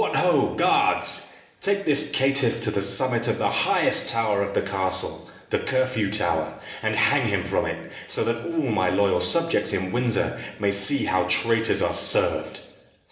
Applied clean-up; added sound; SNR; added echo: none; none; none; reverberation time 1.0 s.